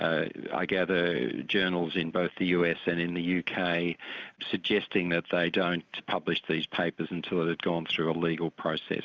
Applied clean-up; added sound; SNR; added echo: none; none; none; none.